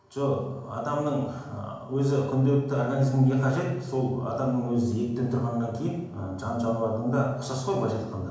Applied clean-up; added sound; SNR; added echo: none; none; none; reverberation time 1.0 s.